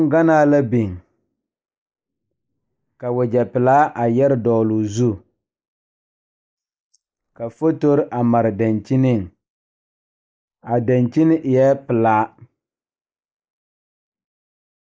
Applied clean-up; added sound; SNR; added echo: neural mask model Resemble Enhance denoiser.